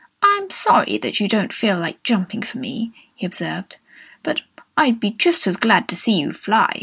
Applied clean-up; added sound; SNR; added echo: none; none; none; none.